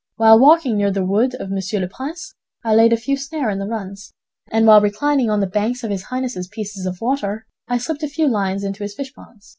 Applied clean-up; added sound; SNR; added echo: none; none; none; none.